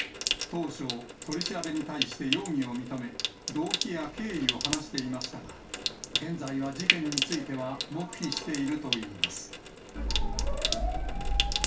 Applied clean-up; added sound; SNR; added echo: none; Trickle, dribble / Sink (filling or washing) / Water tap, faucet; 1 dB; reverberation time 0.3 s.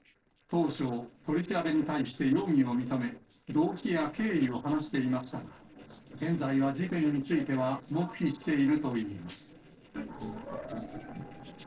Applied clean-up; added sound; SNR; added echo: neural separator model SepFormer DNS4.